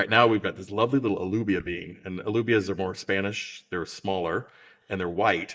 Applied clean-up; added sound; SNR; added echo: neural mask model DeepFilterNet 3.